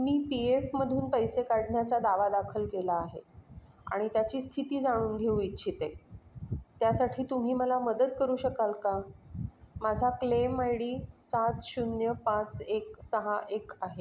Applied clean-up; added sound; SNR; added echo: none; none; none; none.